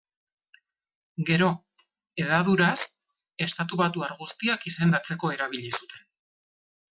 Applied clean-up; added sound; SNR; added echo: none; none; none; none.